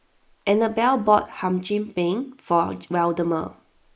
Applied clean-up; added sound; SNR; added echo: neural mask model Resemble Enhance denoiser.